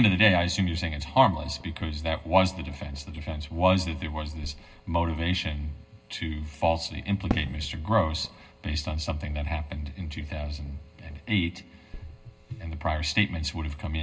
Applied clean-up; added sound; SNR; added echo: none; Fireworks; 17 dB; reverberation time 0.2 s.